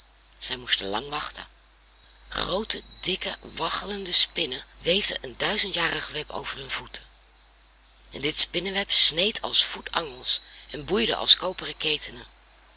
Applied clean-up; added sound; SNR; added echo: none; Cricket; 5 dB; none.